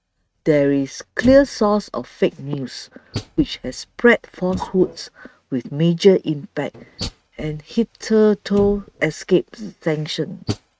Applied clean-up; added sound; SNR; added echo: neural mask model RNNoise.